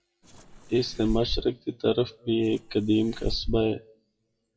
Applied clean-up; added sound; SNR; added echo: classical method WPE with log-MMSE.